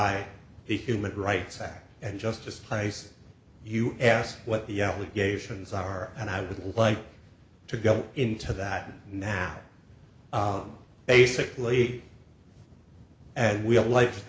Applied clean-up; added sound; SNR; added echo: none; none; none; none.